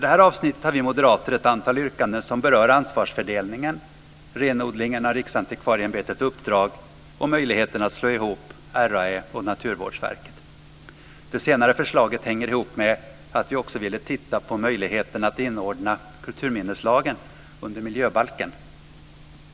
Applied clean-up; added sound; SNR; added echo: none; none; none; none.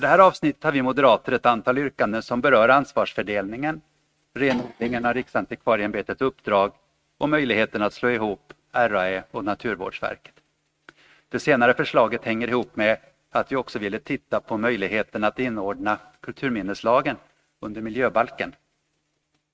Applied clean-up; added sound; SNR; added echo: neural mask model RNNoise.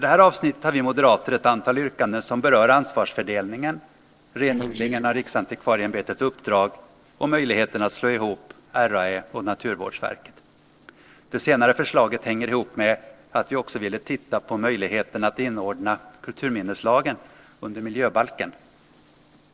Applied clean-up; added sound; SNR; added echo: neural separator model SepFormer DNS4.